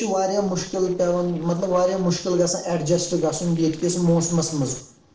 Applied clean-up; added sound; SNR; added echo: neural separator model SepFormer DNS4.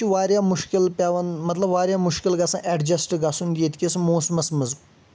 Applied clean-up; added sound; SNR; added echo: none; none; none; none.